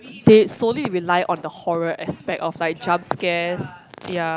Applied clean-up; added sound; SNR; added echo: none; none; none; none.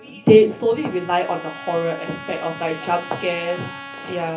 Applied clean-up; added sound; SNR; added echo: none; Trumpet; 15 dB; reverberation time 0.3 s.